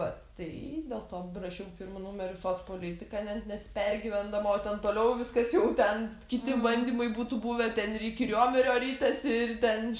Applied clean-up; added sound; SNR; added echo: none; none; none; none.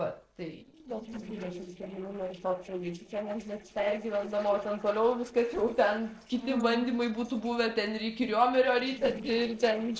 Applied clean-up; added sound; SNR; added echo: neural separator model SepFormer DNS4.